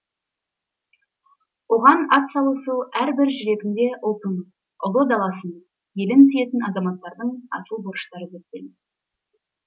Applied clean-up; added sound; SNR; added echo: none; none; none; none.